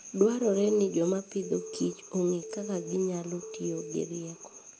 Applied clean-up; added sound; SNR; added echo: none; Telephone; 14 dB; none.